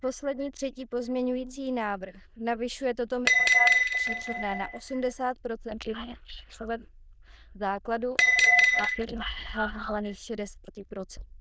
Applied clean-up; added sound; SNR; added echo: neural diffusion model UNIVERSE++.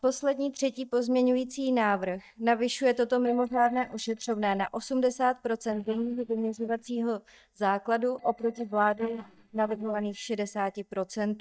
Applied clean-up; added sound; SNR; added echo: neural mask model DeepFilterNet 3.